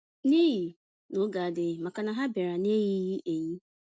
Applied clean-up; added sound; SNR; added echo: none; none; none; none.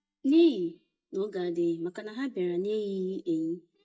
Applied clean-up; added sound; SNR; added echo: neural mask model DeepFilterNet 3.